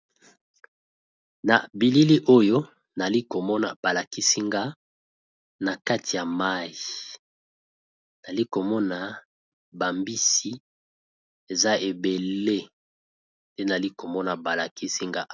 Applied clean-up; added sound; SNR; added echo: none; none; none; none.